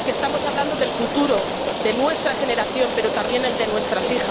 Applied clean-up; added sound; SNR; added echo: none; Rain; 1 dB; none.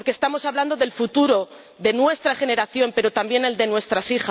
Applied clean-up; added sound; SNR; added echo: none; none; none; none.